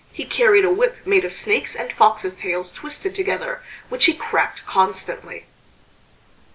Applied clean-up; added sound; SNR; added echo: none; none; none; none.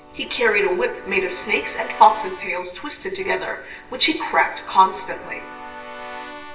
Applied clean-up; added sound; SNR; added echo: none; Keyboard (musical) / Brass instrument; 16 dB; reverberation time 0.8 s.